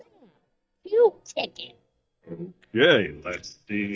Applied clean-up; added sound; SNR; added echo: neural mask model DeepFilterNet 3.